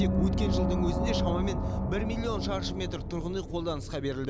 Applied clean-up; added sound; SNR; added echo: none; Gong; -3 dB; none.